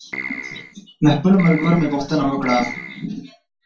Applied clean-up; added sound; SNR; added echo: none; Keyboard (musical); 10 dB; reverberation time 0.2 s.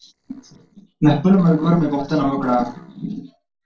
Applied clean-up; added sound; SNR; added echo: neural separator model SepFormer DNS4.